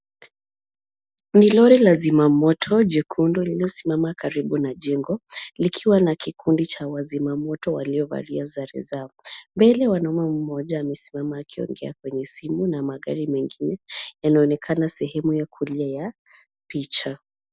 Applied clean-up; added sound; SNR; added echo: none; none; none; none.